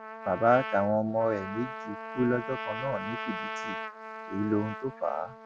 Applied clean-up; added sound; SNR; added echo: none; Trumpet; 8 dB; none.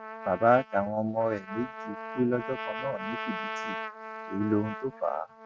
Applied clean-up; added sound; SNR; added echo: neural mask model RNNoise.